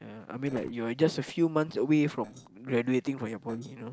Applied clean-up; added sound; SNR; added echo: neural separator model SepFormer DNS4.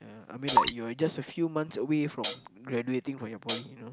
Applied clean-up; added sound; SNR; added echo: none; Drip + Hi-hat; -3 dB; none.